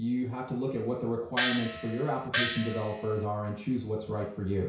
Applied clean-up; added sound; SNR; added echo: none; Gong; 1 dB; reverberation time 0.6 s.